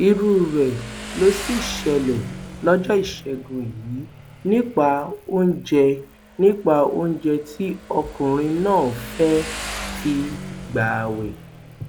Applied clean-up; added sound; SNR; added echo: none; Motorcycle; 14 dB; none.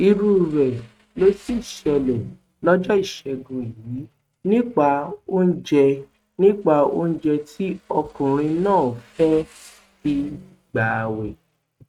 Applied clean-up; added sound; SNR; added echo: neural mask model RNNoise.